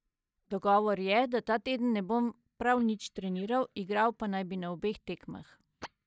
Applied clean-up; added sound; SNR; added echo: neural mask model DeepFilterNet 3.